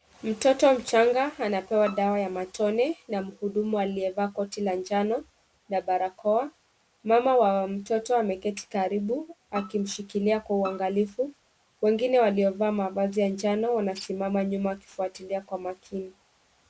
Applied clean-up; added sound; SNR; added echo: none; Bowed string instrument; 18 dB; none.